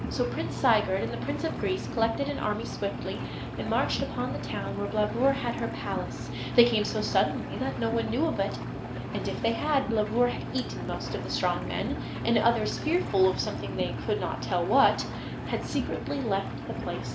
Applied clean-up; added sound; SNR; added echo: none; Engine; 5 dB; none.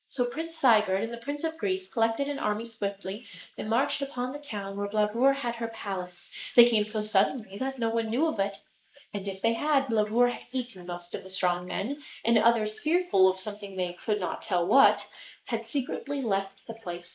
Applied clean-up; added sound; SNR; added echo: neural mask model Resemble Enhance denoiser.